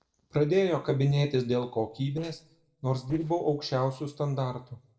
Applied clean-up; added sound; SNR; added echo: neural separator model SepFormer DNS4.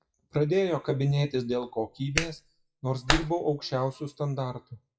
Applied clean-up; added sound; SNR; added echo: classical method WPE with log-MMSE.